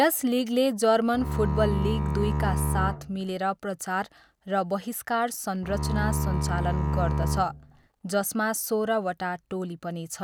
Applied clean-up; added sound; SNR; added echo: none; Bowed string instrument; 0 dB; none.